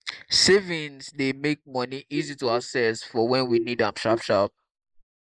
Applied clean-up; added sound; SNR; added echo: neural mask model Resemble Enhance denoiser.